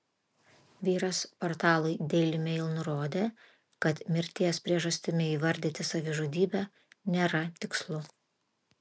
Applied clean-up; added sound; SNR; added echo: none; none; none; none.